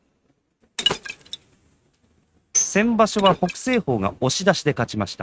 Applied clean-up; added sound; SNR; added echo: neural mask model RNNoise.